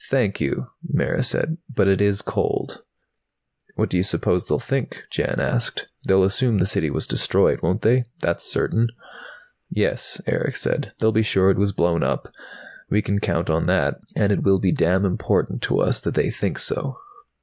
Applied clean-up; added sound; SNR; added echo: none; none; none; none.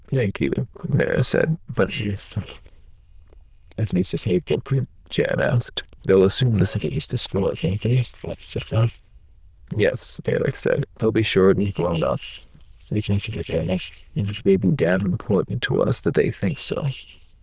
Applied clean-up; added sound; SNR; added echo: neural diffusion model UNIVERSE++.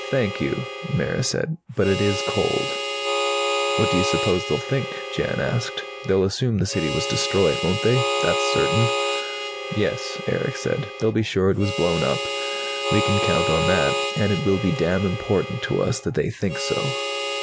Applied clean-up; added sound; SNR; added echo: none; Harmonica; 3 dB; none.